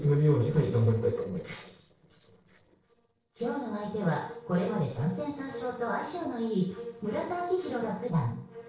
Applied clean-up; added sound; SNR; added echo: neural separator model SepFormer DNS4.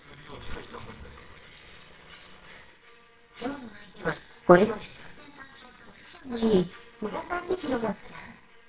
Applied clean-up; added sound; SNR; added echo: neural separator model SepFormer WHAMR!.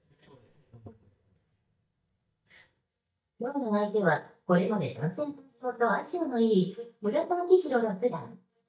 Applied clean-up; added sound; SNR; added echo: neural mask model DeepFilterNet 3.